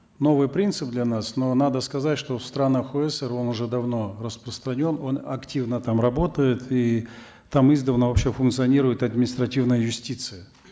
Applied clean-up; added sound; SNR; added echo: none; none; none; none.